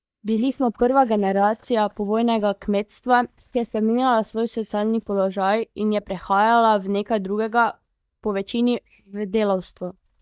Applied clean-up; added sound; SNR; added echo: neural mask model DeepFilterNet 3.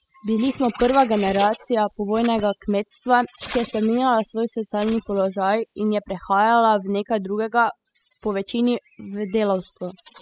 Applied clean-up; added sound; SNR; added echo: classical method spectral subtraction.